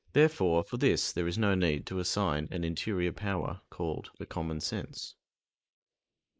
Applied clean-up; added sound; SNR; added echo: neural mask model Resemble Enhance denoiser.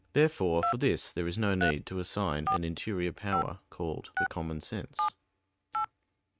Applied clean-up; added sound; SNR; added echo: neural mask model RNNoise.